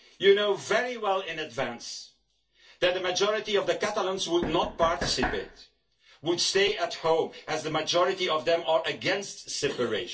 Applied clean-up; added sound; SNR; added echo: none; Knock; 7 dB; reverberation time 0.2 s.